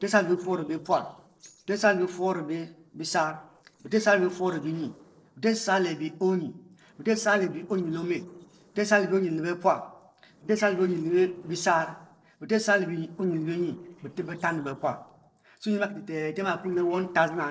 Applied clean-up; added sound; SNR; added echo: neural separator model SepFormer DNS4.